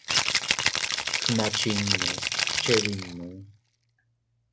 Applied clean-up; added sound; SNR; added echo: none; Rattle (instrument); -3 dB; none.